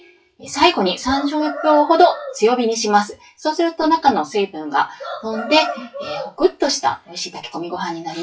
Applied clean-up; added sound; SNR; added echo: classical method WPE with log-MMSE.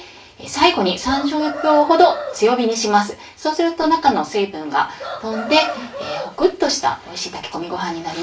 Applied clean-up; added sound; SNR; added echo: none; Chicken, rooster; 11 dB; reverberation time 0.3 s.